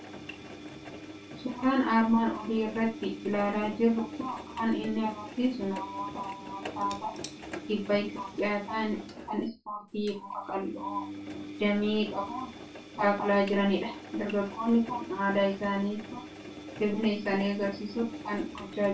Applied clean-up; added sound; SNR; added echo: none; Engine; 12 dB; reverberation time 0.2 s.